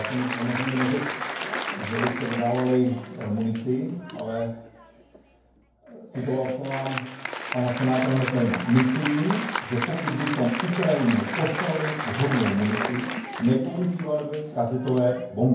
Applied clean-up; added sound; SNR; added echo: none; Applause; 7 dB; reverberation time 0.9 s.